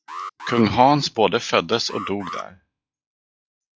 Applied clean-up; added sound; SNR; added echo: classical method log-MMSE.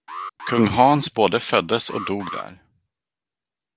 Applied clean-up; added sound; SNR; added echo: none; Alarm; 15 dB; none.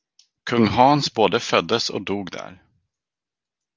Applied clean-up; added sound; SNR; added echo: none; none; none; none.